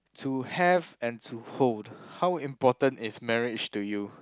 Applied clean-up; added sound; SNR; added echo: none; none; none; none.